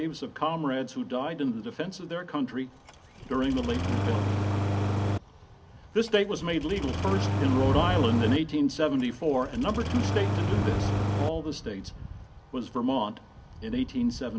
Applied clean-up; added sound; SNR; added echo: none; Engine starting; 0 dB; none.